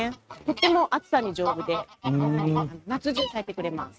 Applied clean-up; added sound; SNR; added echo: neural mask model RNNoise.